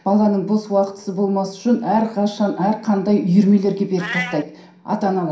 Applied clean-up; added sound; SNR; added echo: none; Meow; 18 dB; reverberation time 0.5 s.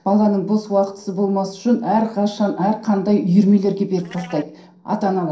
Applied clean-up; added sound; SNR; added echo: neural separator model SepFormer DNS4.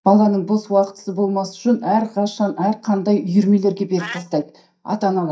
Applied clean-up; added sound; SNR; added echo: neural mask model DeepFilterNet 3.